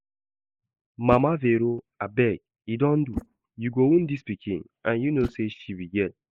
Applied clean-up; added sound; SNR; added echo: neural mask model Resemble Enhance denoiser.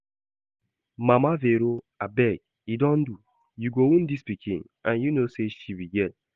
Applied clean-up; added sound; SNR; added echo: none; none; none; none.